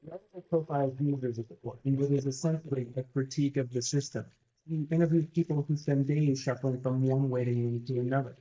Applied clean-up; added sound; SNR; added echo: neural mask model DeepFilterNet 3.